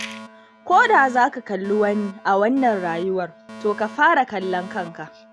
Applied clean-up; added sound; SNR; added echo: none; Alarm; 18 dB; none.